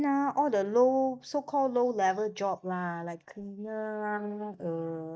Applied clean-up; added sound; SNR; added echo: neural mask model DeepFilterNet 3.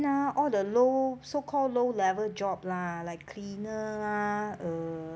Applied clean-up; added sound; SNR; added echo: none; none; none; none.